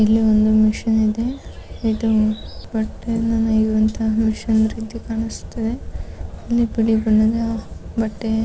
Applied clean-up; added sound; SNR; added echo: none; none; none; none.